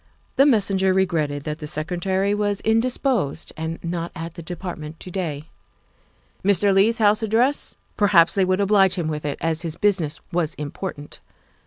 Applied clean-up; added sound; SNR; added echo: none; none; none; none.